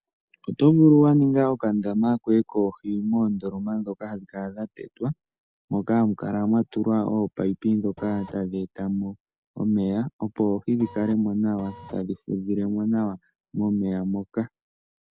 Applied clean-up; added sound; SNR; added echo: none; Printer; 18 dB; none.